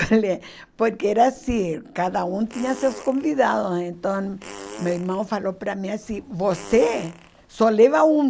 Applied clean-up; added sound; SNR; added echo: none; Fart; 19 dB; none.